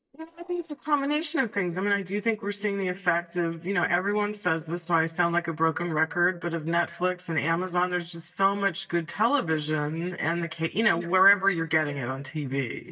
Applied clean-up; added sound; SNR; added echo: neural mask model DeepFilterNet 3.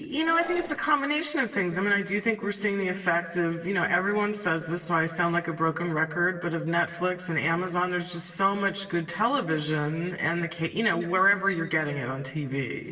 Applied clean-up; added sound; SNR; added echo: neural separator model SepFormer DNS4.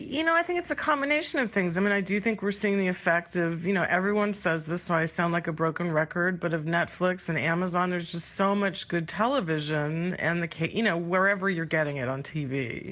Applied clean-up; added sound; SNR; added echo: none; none; none; none.